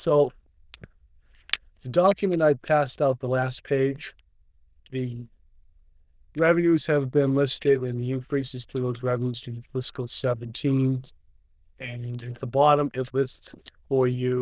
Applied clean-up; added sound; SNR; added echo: neural diffusion model UNIVERSE++.